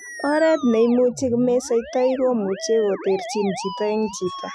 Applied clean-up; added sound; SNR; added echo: classical method spectral subtraction.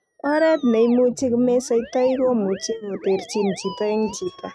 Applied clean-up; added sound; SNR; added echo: neural mask model RNNoise.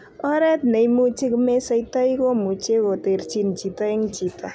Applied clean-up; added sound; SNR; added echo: none; none; none; none.